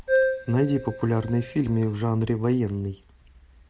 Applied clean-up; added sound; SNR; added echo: none; Keyboard (musical); 3 dB; none.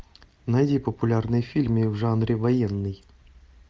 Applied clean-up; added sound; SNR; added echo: none; none; none; none.